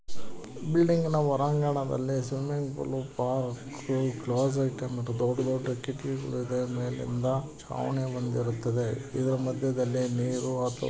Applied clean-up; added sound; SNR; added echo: none; none; none; none.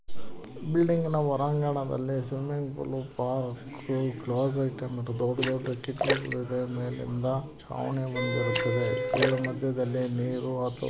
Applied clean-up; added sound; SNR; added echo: none; Wind instrument, woodwind instrument + Splash, splatter; 3 dB; none.